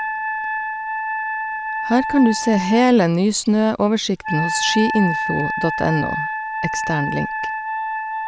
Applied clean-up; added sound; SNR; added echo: none; Wind instrument, woodwind instrument; 4 dB; none.